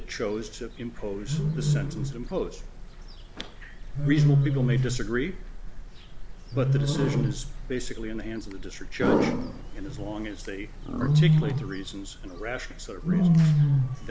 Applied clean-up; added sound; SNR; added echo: none; Wild animals; -5 dB; none.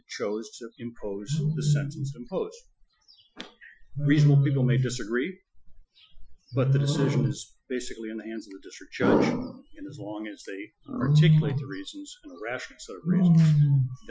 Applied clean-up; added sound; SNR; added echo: classical method Wiener filter.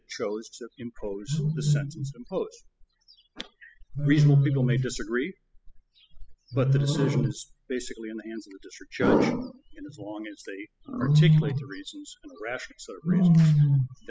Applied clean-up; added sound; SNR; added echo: classical method spectral subtraction.